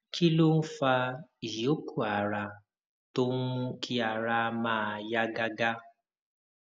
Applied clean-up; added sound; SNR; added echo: none; none; none; none.